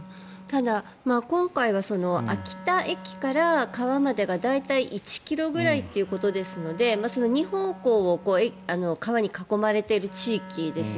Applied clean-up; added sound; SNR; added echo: none; Wind instrument, woodwind instrument; 18 dB; none.